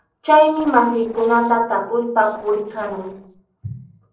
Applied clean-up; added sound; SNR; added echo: neural separator model SepFormer DNS4.